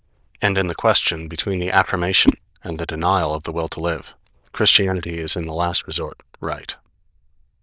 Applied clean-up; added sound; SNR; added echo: neural diffusion model UNIVERSE++.